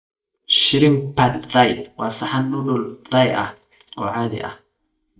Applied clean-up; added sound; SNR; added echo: neural mask model DeepFilterNet 3.